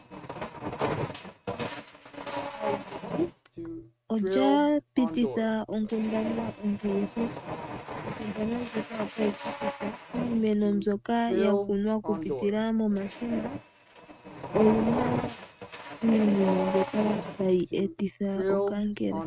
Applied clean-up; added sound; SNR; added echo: neural mask model RNNoise.